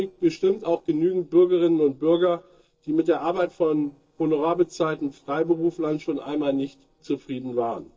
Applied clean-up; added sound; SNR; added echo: neural separator model SepFormer DNS4.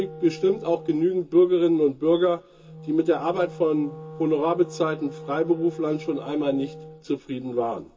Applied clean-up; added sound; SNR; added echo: none; Wind instrument, woodwind instrument; 17 dB; reverberation time 0.2 s.